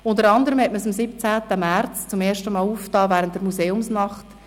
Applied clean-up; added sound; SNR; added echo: none; none; none; none.